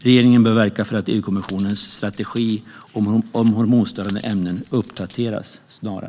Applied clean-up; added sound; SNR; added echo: none; Coin (dropping); 14 dB; none.